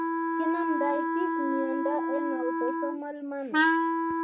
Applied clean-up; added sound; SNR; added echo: neural mask model RNNoise.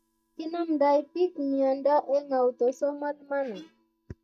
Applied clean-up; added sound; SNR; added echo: neural mask model DeepFilterNet 3.